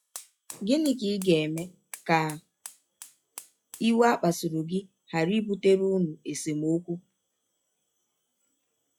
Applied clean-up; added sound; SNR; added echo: classical method log-MMSE.